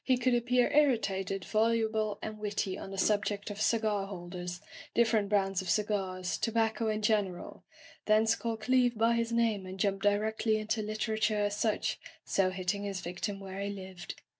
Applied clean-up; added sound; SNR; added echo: none; none; none; none.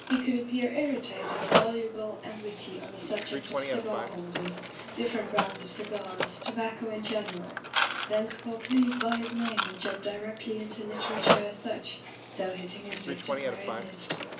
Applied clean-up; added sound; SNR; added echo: none; Mechanisms; 0 dB; reverberation time 0.3 s.